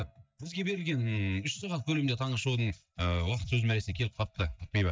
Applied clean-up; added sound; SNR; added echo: neural mask model DeepFilterNet 3.